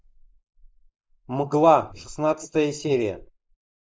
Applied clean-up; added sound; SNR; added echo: neural mask model Resemble Enhance denoiser.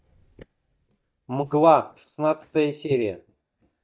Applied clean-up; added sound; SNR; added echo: neural mask model DeepFilterNet 3.